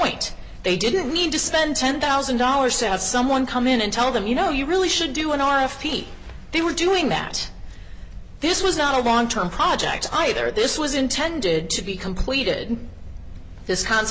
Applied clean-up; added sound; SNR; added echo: none; none; none; none.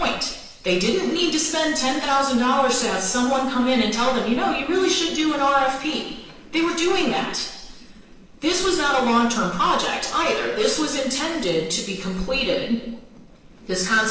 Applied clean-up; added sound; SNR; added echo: neural separator model SepFormer DNS4.